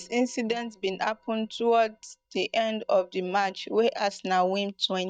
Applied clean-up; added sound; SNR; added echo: neural mask model DeepFilterNet 3.